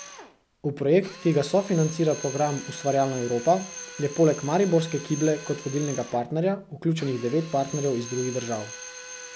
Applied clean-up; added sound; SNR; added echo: none; Drill; 15 dB; none.